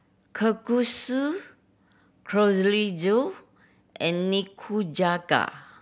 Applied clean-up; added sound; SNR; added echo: none; none; none; none.